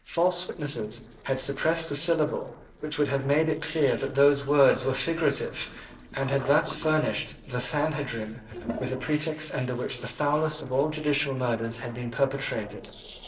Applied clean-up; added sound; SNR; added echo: neural separator model SepFormer DNS4.